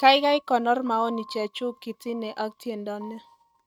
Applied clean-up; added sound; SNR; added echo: neural mask model RNNoise.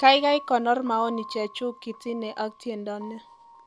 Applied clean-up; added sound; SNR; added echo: none; Piano; 19 dB; none.